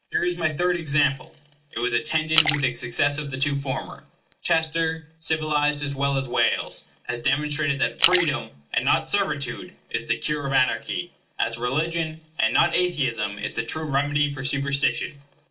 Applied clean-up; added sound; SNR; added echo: none; Splash, splatter; 4 dB; reverberation time 0.2 s.